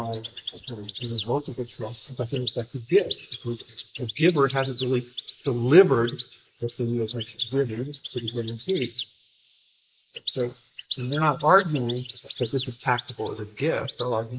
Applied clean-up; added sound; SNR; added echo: neural mask model Resemble Enhance denoiser.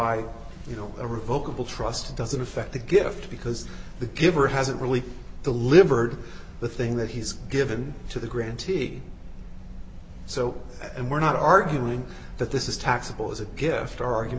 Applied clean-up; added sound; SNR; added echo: none; none; none; none.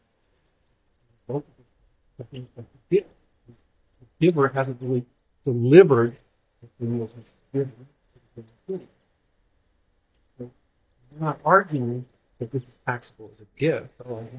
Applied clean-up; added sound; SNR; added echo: neural mask model DeepFilterNet 3.